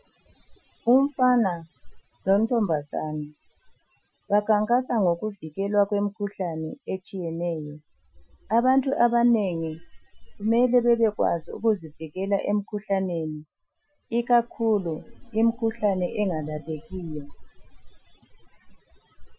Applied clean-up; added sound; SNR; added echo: classical method Wiener filter.